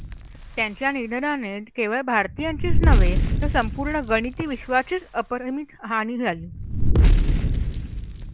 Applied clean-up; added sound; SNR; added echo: none; Fire; -5 dB; none.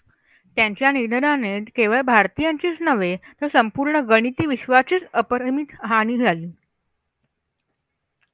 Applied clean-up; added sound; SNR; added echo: none; none; none; none.